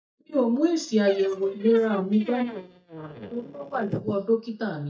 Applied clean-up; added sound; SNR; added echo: neural mask model DeepFilterNet 3.